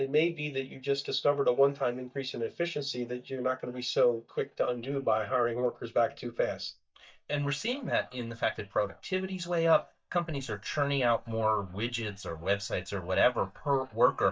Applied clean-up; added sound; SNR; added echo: neural mask model DeepFilterNet 3.